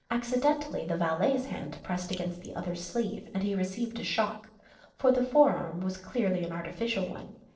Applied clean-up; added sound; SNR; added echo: neural separator model SepFormer DNS4.